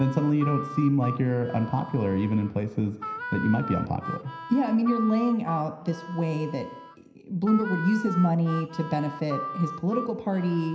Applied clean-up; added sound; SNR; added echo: none; Harmonica; 11 dB; reverberation time 0.9 s.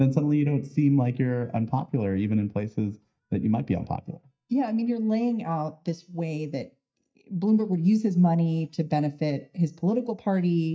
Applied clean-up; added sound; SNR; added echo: neural mask model DeepFilterNet 3.